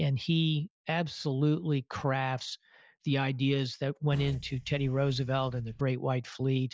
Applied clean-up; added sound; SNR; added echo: neural mask model DeepFilterNet 3.